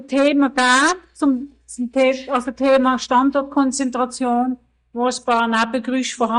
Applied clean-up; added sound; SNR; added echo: neural mask model DeepFilterNet 3.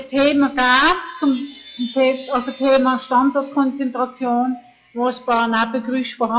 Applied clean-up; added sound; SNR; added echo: classical method log-MMSE.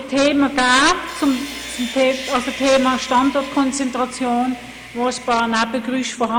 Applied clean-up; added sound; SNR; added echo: none; Sawing; 15 dB; none.